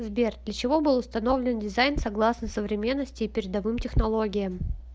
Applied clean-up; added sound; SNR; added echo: none; none; none; none.